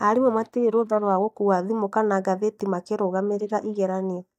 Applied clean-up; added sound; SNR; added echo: neural mask model DeepFilterNet 3.